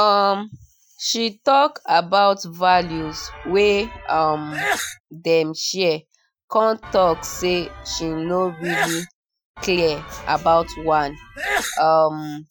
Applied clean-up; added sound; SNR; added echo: classical method Wiener filter.